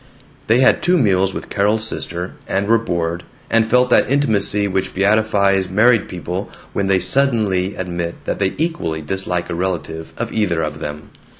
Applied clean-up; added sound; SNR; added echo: none; none; none; none.